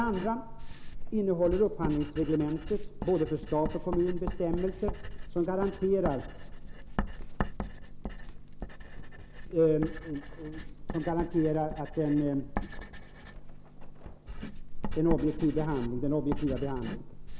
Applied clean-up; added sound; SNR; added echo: none; Writing; 5 dB; none.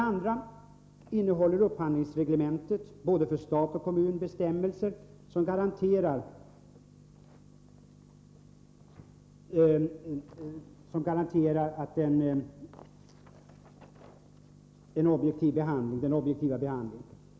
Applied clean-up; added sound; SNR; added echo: none; none; none; none.